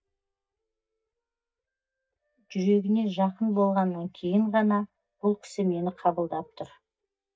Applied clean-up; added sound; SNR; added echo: neural mask model DeepFilterNet 3.